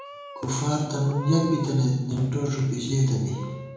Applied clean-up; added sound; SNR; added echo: none; Meow / Purr; 17 dB; reverberation time 0.9 s.